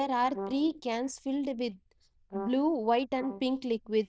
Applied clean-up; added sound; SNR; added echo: neural diffusion model UNIVERSE++.